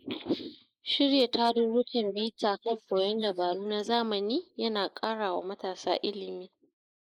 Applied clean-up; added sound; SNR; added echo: neural mask model Resemble Enhance denoiser.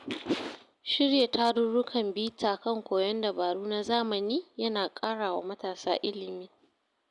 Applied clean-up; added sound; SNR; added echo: none; none; none; none.